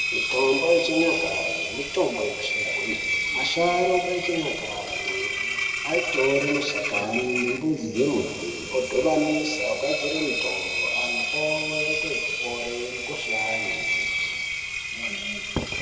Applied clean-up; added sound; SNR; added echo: none; Engine; 1 dB; reverberation time 1.6 s.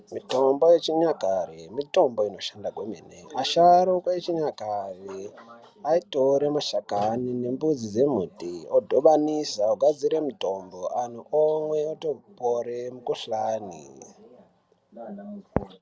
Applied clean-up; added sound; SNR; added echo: none; none; none; none.